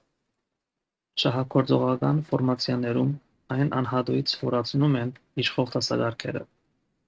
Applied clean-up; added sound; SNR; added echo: neural mask model RNNoise.